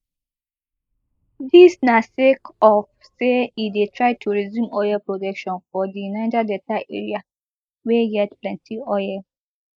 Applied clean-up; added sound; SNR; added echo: neural mask model Resemble Enhance denoiser.